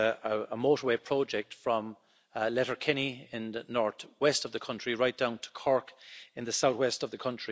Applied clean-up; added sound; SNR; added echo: none; none; none; none.